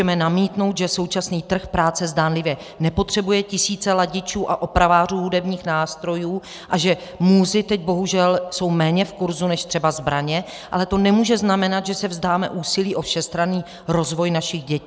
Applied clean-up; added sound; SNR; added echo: none; none; none; none.